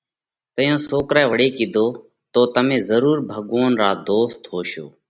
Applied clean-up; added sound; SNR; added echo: none; none; none; none.